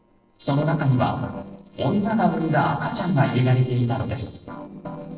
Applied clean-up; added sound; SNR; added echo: neural separator model SepFormer DNS4.